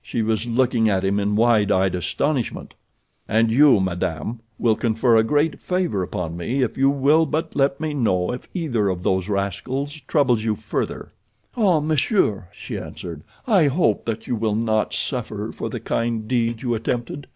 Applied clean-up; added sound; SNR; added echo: neural mask model Resemble Enhance denoiser.